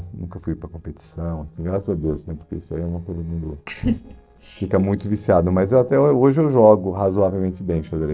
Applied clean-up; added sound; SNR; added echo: neural separator model SepFormer DNS4.